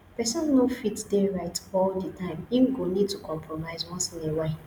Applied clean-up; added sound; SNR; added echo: none; none; none; none.